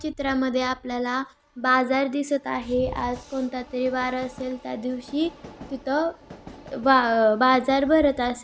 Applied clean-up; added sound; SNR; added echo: none; Train; 20 dB; none.